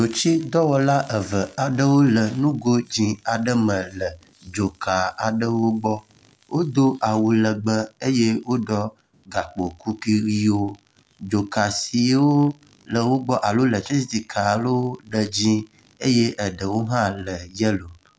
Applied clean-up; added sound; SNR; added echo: none; none; none; none.